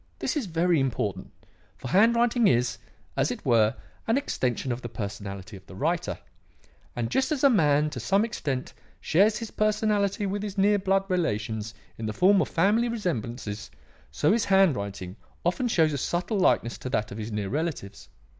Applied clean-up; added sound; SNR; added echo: none; none; none; none.